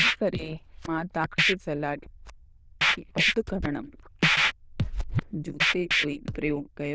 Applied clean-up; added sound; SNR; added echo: neural diffusion model UNIVERSE++.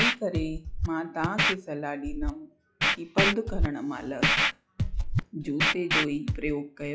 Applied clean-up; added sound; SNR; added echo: classical method log-MMSE.